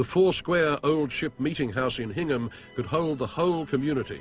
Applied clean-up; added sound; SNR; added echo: none; none; none; none.